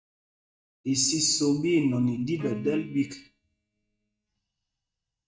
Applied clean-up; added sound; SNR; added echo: neural mask model DeepFilterNet 3.